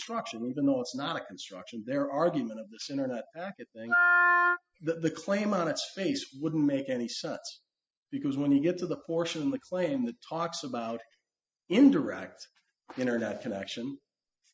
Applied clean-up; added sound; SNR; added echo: classical method spectral subtraction.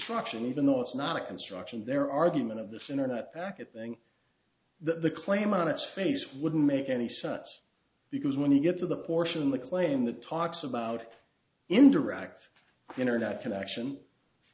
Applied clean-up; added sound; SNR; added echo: none; none; none; none.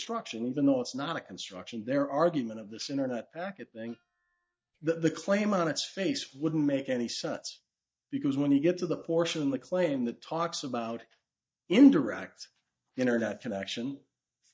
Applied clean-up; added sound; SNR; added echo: neural mask model DeepFilterNet 3.